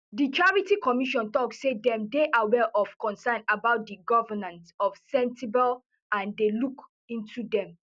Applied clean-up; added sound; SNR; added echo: none; none; none; none.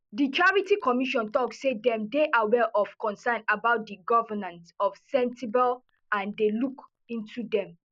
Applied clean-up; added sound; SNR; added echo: neural mask model Resemble Enhance denoiser.